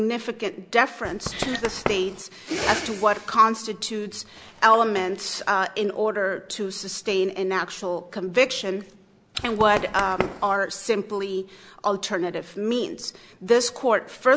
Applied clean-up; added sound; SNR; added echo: none; Run; 8 dB; none.